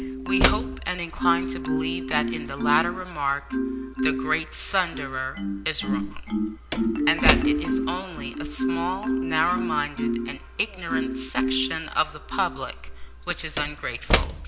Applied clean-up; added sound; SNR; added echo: none; Slam / Wood + Marimba, xylophone; -2 dB; none.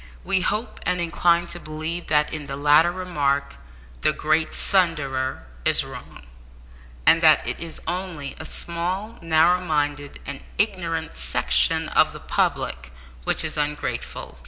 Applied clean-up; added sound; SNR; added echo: none; none; none; none.